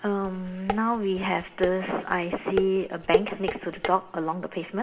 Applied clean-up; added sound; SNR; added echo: none; Dishes, pots, and pans; 5 dB; reverberation time 1.0 s.